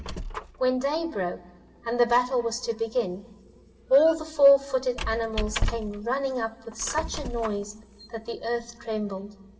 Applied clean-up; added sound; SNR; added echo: none; Squeak; 10 dB; reverberation time 1.8 s.